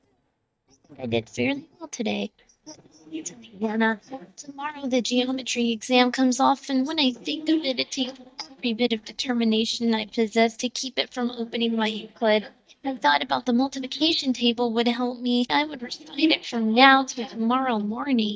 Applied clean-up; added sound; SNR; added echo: neural mask model DeepFilterNet 3.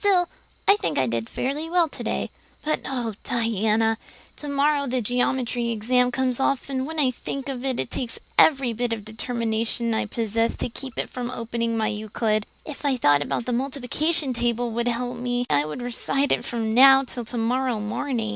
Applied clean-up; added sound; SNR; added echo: none; none; none; none.